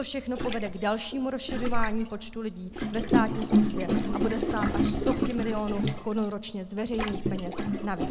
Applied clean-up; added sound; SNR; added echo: none; Gurgling; -3 dB; none.